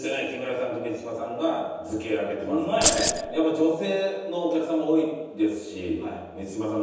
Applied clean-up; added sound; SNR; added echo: none; Keys jangling; -2 dB; reverberation time 1.1 s.